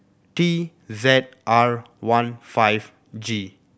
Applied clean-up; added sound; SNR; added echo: none; none; none; none.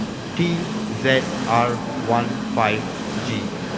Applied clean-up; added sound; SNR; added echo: none; Train; 3 dB; reverberation time 2.9 s.